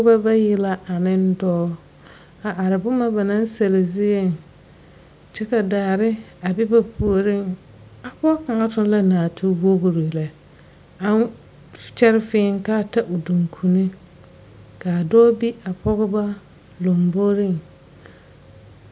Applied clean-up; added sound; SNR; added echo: none; none; none; none.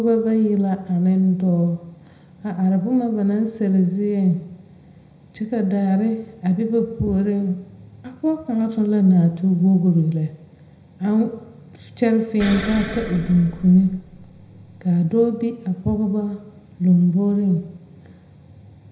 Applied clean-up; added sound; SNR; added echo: none; Explosion; 11 dB; reverberation time 0.7 s.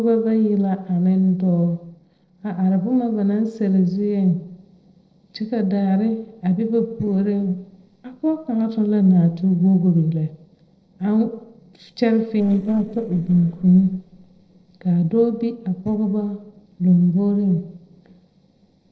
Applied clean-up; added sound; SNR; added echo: neural separator model SepFormer DNS4.